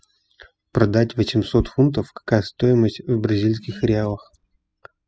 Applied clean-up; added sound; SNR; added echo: classical method spectral subtraction.